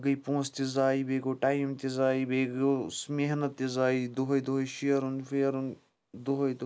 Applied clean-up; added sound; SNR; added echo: none; none; none; none.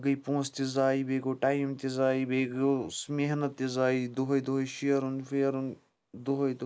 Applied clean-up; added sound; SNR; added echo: neural mask model Resemble Enhance denoiser.